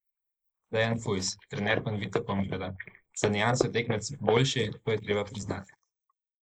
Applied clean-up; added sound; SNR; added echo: neural mask model Resemble Enhance denoiser.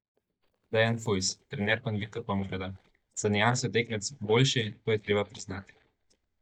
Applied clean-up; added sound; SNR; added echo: neural mask model DeepFilterNet 3.